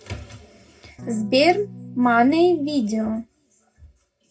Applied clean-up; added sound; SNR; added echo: none; Electric guitar / Strum; 15 dB; reverberation time 0.2 s.